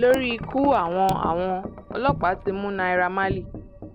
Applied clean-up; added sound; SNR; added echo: none; Wind chime; 10 dB; none.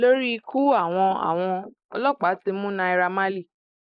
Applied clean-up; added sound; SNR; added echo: neural mask model Resemble Enhance denoiser.